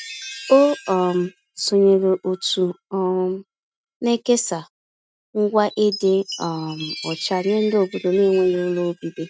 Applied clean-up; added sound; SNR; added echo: neural mask model RNNoise.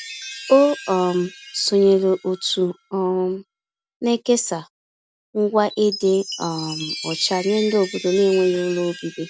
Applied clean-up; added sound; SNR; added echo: none; Chime; 15 dB; none.